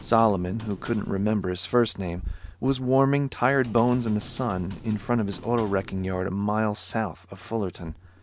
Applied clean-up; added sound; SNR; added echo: none; Computer keyboard + Wind / Bird; 17 dB; none.